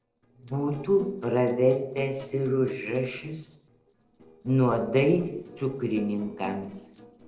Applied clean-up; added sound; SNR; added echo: neural separator model SepFormer DNS4.